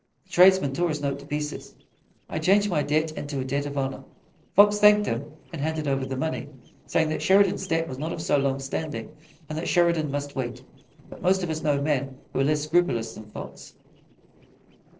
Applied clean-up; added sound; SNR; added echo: neural separator model SepFormer DNS4.